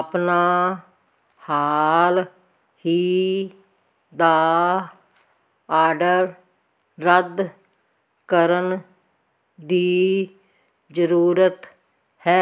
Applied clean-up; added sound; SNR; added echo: none; none; none; none.